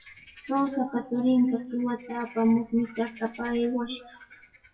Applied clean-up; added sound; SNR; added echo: classical method WPE with log-MMSE.